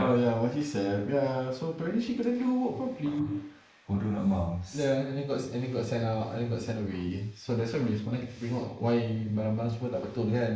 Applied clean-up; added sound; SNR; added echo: neural mask model Resemble Enhance denoiser.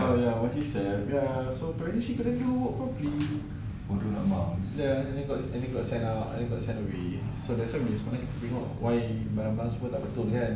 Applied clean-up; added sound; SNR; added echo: none; none; none; none.